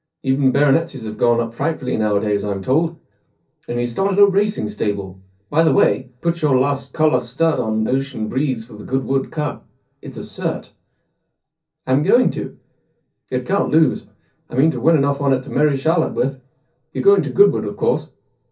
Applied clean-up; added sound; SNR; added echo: none; none; none; reverberation time 0.3 s.